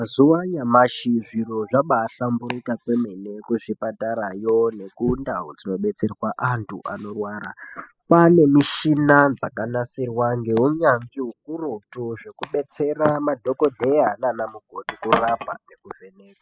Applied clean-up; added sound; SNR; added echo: classical method spectral subtraction.